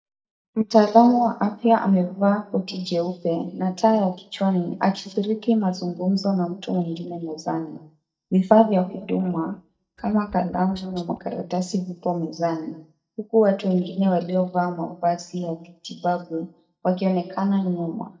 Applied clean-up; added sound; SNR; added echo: neural mask model DeepFilterNet 3.